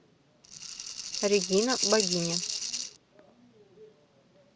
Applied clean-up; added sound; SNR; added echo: none; Rattle (instrument); 0 dB; none.